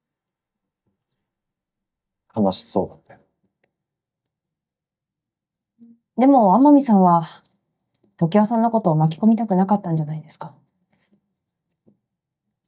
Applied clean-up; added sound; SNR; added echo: neural mask model DeepFilterNet 3.